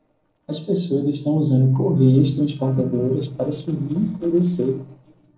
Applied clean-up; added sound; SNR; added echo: neural separator model SepFormer DNS4.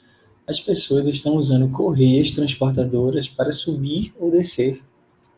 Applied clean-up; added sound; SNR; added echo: none; none; none; none.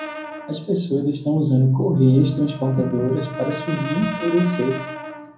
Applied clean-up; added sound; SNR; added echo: none; Brass instrument; 13 dB; reverberation time 0.5 s.